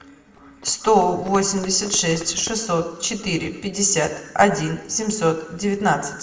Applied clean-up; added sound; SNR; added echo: none; Run; 19 dB; reverberation time 0.9 s.